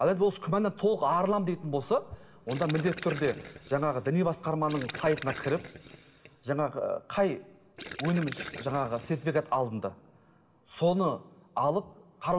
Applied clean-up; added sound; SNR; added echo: none; Gurgling; 14 dB; reverberation time 0.9 s.